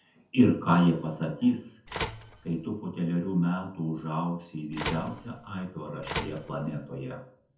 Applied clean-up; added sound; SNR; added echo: none; Telephone; 10 dB; reverberation time 0.5 s.